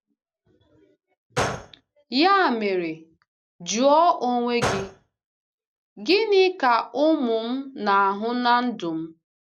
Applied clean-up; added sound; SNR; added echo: none; Gunshot, gunfire; 10 dB; none.